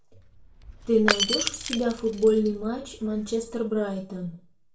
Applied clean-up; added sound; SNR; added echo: none; Shatter / Crushing; 6 dB; reverberation time 0.3 s.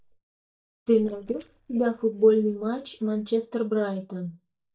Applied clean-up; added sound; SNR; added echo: neural mask model DeepFilterNet 3.